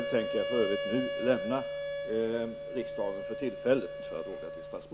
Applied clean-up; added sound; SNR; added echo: none; Wind instrument, woodwind instrument; 4 dB; none.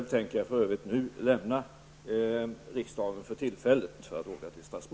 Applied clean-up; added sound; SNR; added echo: none; none; none; none.